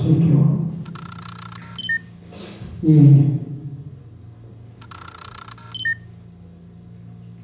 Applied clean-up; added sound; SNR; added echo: none; Camera; 11 dB; reverberation time 1.0 s.